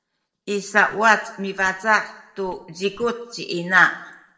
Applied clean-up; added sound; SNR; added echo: neural separator model SepFormer DNS4.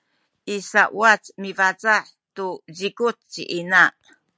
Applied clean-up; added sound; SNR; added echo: none; none; none; none.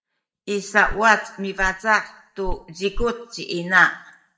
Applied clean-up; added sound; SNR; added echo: neural mask model DeepFilterNet 3.